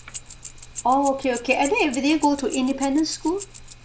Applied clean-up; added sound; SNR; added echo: none; Keys jangling; 14 dB; none.